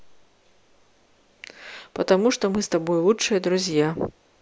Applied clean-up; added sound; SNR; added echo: none; none; none; none.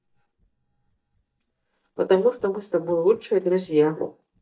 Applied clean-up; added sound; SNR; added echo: neural mask model DeepFilterNet 3.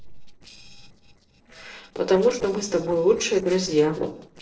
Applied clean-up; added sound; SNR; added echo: neural separator model SepFormer DNS4.